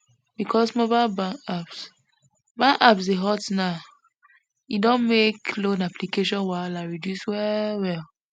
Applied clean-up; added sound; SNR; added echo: none; none; none; none.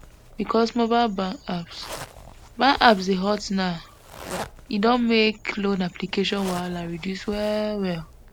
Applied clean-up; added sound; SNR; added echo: none; Zipper (clothing); 17 dB; none.